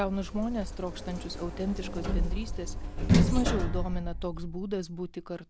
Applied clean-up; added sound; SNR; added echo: none; Sliding door; -4 dB; none.